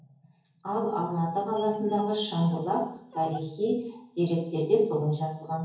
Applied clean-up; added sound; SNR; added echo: none; Dog; 19 dB; reverberation time 0.7 s.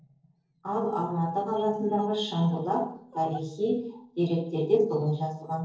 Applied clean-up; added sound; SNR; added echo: neural separator model SepFormer DNS4.